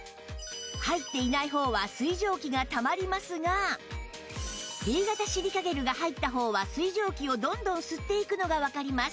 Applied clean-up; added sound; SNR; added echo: none; none; none; none.